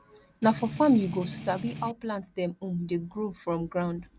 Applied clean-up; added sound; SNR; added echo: none; Strum; 9 dB; none.